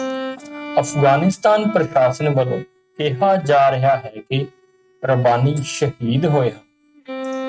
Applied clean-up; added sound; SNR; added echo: neural mask model RNNoise.